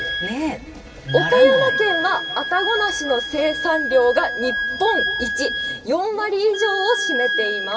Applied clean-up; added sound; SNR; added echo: none; Wind instrument, woodwind instrument; 4 dB; reverberation time 2.9 s.